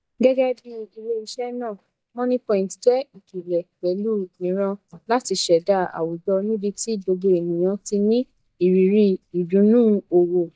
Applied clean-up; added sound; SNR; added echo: neural mask model DeepFilterNet 3.